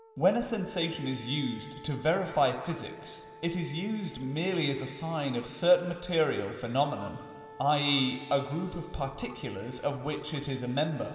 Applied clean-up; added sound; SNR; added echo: none; Wind instrument, woodwind instrument; 19 dB; reverberation time 2.9 s.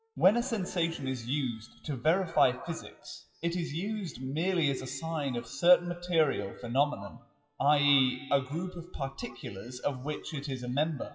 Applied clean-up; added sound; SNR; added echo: classical method WPE with log-MMSE.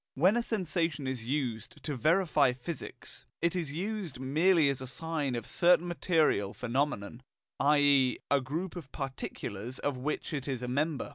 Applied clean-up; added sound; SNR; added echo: none; none; none; none.